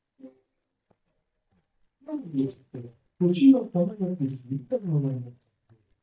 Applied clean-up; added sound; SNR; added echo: neural mask model DeepFilterNet 3.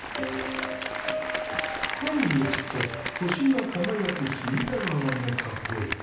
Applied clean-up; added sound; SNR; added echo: none; Applause; 4 dB; reverberation time 0.9 s.